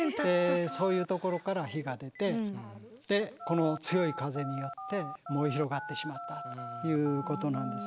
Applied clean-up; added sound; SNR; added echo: none; Telephone; 11 dB; none.